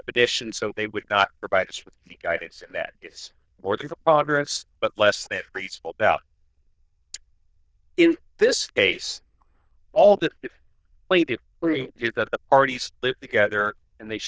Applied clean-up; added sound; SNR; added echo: neural diffusion model UNIVERSE++.